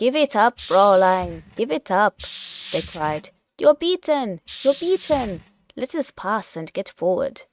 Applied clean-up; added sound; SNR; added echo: neural mask model RNNoise.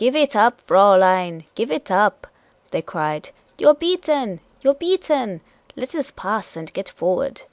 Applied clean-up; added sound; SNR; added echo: none; none; none; none.